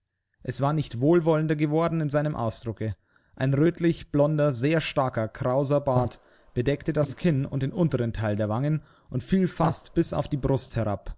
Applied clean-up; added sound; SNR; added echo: neural mask model Resemble Enhance denoiser.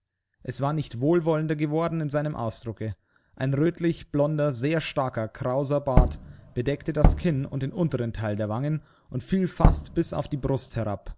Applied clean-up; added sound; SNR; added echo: none; Tap / Bass drum; -3 dB; none.